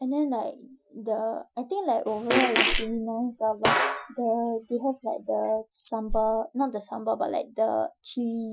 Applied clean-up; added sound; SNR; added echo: classical method Wiener filter.